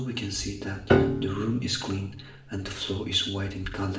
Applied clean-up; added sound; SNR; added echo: none; Piano; -1 dB; reverberation time 0.5 s.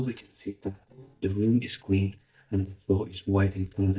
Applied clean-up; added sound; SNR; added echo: neural mask model DeepFilterNet 3.